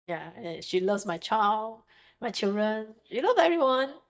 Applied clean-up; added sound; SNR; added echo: neural mask model DeepFilterNet 3.